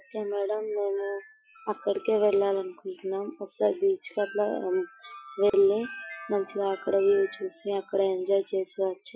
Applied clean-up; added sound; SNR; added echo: classical method Wiener filter.